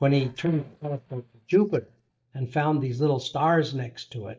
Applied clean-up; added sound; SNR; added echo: neural mask model DeepFilterNet 3.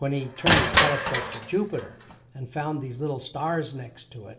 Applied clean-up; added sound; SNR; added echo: none; Crushing; -3 dB; reverberation time 0.9 s.